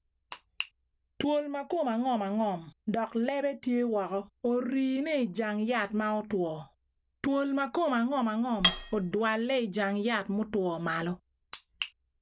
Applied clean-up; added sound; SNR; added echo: none; Cutlery, silverware; 0 dB; none.